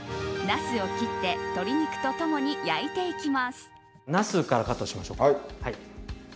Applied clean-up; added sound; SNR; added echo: none; none; none; none.